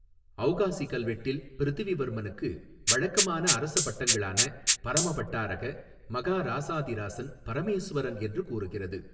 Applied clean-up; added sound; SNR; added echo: none; Rattle (instrument); -2 dB; reverberation time 0.6 s.